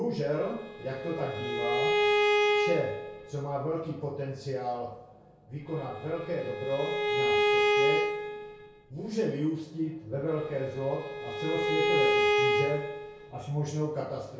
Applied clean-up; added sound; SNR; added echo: none; Bowed string instrument; -4 dB; reverberation time 0.6 s.